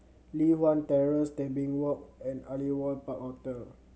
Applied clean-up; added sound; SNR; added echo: none; none; none; none.